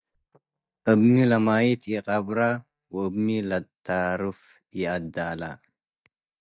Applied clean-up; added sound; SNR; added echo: neural mask model DeepFilterNet 3.